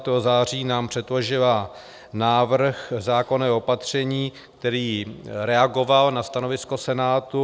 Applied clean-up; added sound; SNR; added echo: none; none; none; none.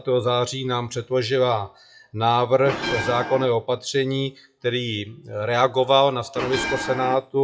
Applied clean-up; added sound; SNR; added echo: classical method WPE with log-MMSE.